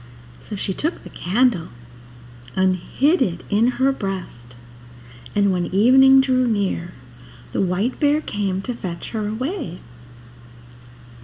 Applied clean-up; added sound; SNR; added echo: none; none; none; reverberation time 0.7 s.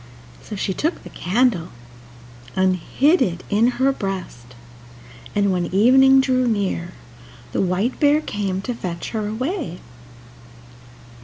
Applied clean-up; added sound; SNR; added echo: none; none; none; none.